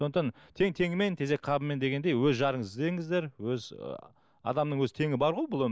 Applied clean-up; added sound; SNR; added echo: none; none; none; none.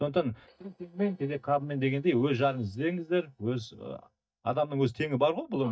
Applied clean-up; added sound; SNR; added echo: neural mask model DeepFilterNet 3.